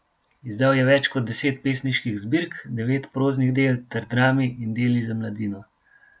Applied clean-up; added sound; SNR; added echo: none; none; none; none.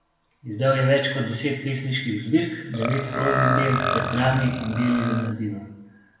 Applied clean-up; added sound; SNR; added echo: none; Burping, eructation; 3 dB; reverberation time 1.0 s.